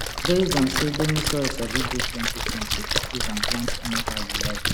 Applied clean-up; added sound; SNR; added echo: none; Splash, splatter; -1 dB; none.